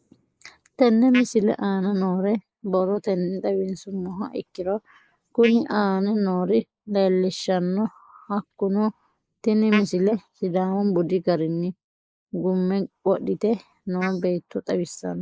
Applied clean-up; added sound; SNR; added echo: neural mask model Resemble Enhance denoiser.